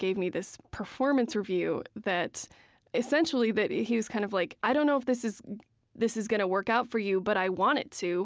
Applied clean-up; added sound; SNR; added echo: none; none; none; none.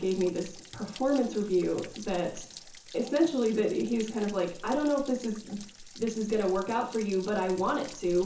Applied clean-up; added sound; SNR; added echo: none; Stream / Trickle, dribble / Splash, splatter; 16 dB; reverberation time 0.7 s.